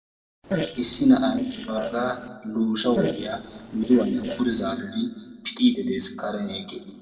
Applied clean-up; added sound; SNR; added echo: neural separator model SepFormer DNS4.